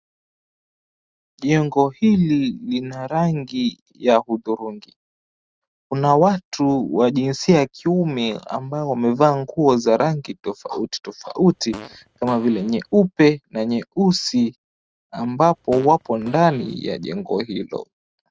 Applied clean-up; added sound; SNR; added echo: neural mask model RNNoise.